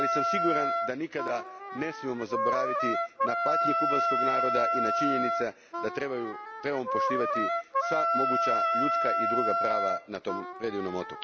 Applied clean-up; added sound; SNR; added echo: none; Wind instrument, woodwind instrument; -4 dB; none.